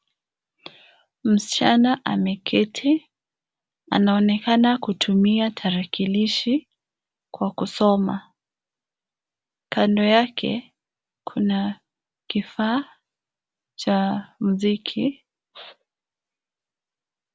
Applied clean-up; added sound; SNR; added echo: none; none; none; none.